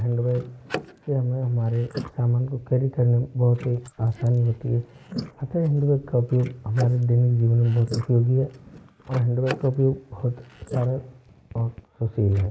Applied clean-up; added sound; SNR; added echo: neural mask model Resemble Enhance denoiser.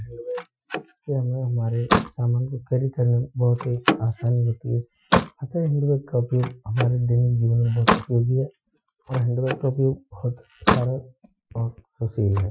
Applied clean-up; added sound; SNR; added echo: classical method Wiener filter.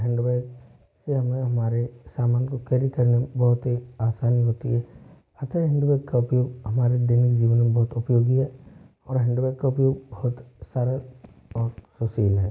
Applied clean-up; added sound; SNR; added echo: none; none; none; none.